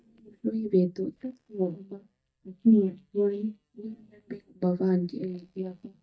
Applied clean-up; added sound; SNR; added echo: neural mask model DeepFilterNet 3.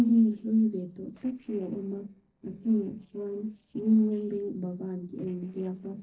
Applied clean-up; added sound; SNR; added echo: neural separator model SepFormer DNS4.